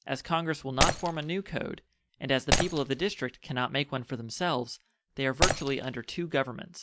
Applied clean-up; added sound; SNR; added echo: none; Shatter; 1 dB; none.